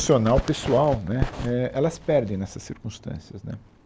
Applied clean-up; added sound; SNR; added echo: none; none; none; none.